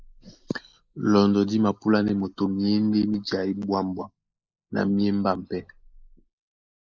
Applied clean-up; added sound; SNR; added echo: neural mask model Resemble Enhance denoiser.